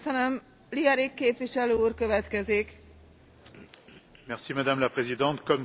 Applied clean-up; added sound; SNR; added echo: none; none; none; none.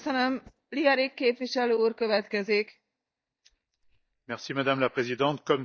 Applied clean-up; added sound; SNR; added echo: neural mask model DeepFilterNet 3.